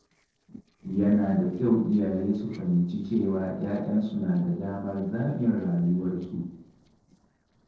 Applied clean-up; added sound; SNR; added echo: neural separator model SepFormer DNS4.